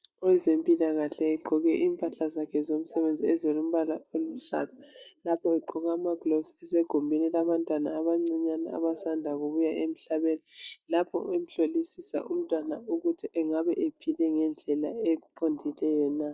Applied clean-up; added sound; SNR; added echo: neural mask model Resemble Enhance denoiser.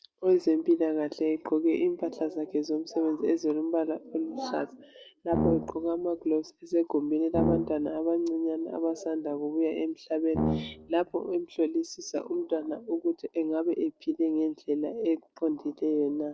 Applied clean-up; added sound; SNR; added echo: none; Brass instrument; 4 dB; none.